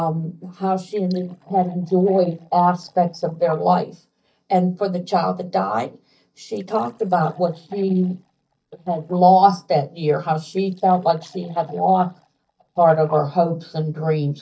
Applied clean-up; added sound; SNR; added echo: neural mask model DeepFilterNet 3.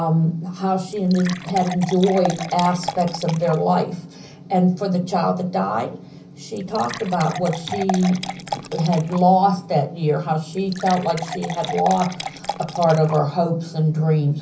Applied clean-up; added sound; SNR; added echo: none; Fill (with liquid) / Water; 10 dB; reverberation time 0.5 s.